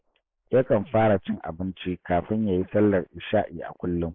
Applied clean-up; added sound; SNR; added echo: neural mask model Resemble Enhance denoiser.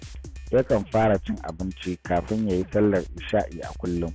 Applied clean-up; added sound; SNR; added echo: none; Drum kit; 14 dB; none.